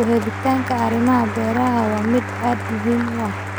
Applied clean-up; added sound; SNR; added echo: none; Applause + Bowed string instrument; 7 dB; none.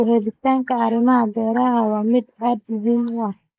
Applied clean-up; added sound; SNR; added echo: neural mask model Resemble Enhance denoiser.